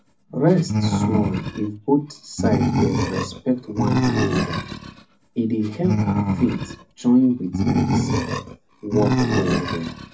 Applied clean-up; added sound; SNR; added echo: none; Animal; 0 dB; reverberation time 0.4 s.